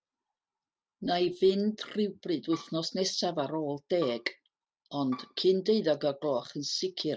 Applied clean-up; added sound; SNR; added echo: none; Bowed string instrument; 16 dB; none.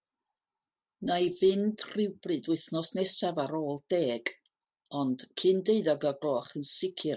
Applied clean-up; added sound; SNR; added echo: none; none; none; none.